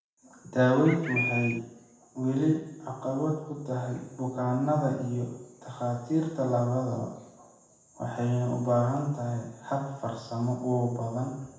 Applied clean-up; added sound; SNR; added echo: none; Bird; 3 dB; reverberation time 0.8 s.